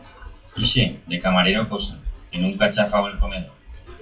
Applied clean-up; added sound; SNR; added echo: classical method WPE with log-MMSE.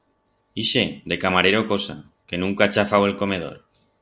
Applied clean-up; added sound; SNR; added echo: none; none; none; none.